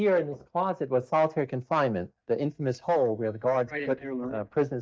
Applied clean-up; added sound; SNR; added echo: neural mask model DeepFilterNet 3.